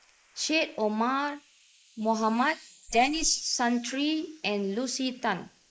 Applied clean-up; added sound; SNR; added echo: neural mask model Resemble Enhance denoiser.